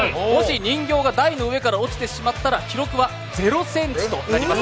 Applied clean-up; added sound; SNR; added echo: none; none; none; none.